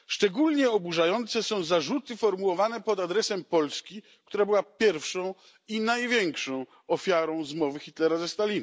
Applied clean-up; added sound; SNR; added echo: none; none; none; none.